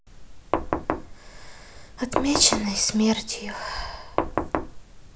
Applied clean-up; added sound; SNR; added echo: none; Knock; 0 dB; none.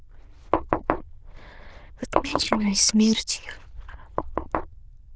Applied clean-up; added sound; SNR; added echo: neural diffusion model UNIVERSE++.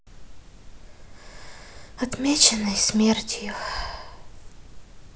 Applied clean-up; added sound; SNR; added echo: none; none; none; none.